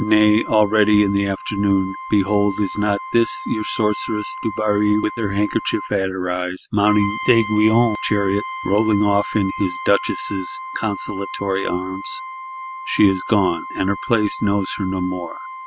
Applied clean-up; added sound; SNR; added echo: none; Brass instrument; 11 dB; none.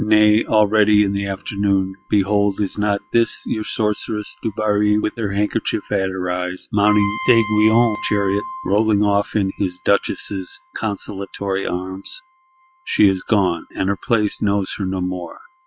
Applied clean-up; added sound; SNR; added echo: classical method log-MMSE.